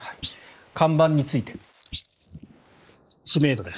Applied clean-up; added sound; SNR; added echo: neural mask model Resemble Enhance denoiser.